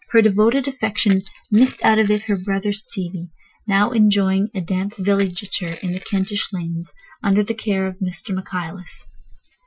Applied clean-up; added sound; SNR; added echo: classical method Wiener filter.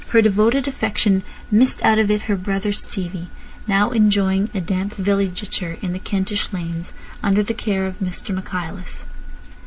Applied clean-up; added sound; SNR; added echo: none; none; none; none.